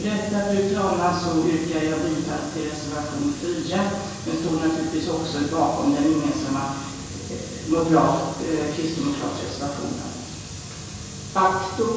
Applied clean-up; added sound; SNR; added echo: none; none; none; reverberation time 1.0 s.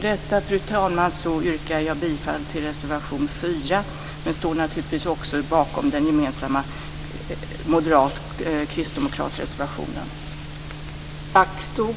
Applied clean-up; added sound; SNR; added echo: none; none; none; none.